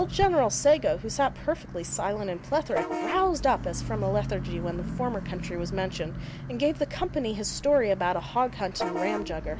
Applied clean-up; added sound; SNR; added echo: none; Bus / Vehicle horn, car horn, honking; 7 dB; none.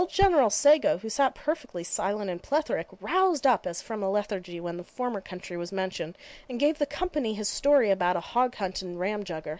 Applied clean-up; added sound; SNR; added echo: none; none; none; none.